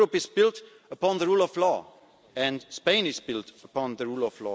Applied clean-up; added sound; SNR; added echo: none; none; none; none.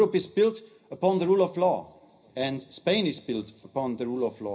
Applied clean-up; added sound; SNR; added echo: none; none; none; reverberation time 0.4 s.